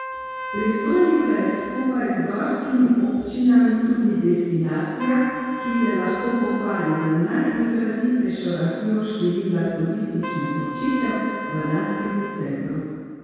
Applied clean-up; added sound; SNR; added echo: none; Trumpet; 13 dB; reverberation time 2.0 s.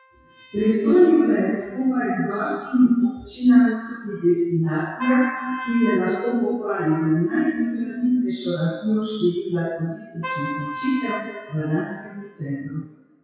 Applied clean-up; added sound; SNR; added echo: classical method WPE with log-MMSE.